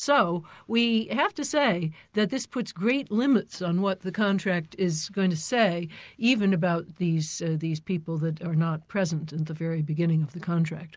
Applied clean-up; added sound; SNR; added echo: none; none; none; none.